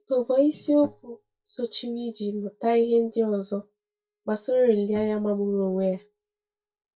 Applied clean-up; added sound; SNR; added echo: neural mask model DeepFilterNet 3.